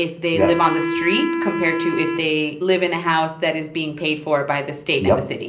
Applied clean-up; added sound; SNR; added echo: none; Wind instrument, woodwind instrument; 3 dB; reverberation time 0.5 s.